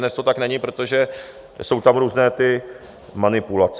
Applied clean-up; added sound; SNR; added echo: none; none; none; none.